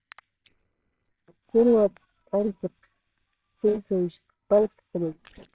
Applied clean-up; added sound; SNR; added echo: neural separator model SepFormer WHAMR!.